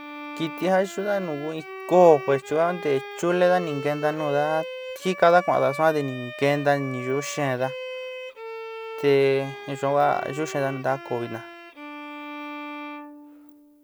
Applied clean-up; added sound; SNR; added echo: none; Bowed string instrument; 12 dB; none.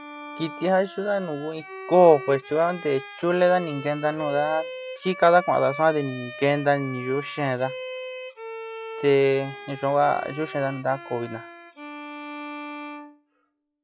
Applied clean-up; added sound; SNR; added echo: classical method log-MMSE.